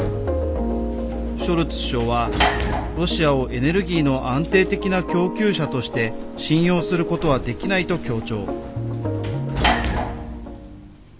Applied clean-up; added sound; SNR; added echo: none; Sliding door / Slam; 8 dB; none.